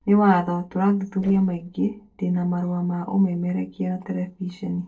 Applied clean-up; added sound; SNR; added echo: neural separator model SepFormer DNS4.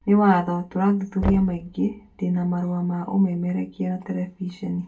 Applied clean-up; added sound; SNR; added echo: none; Knock; 12 dB; reverberation time 0.2 s.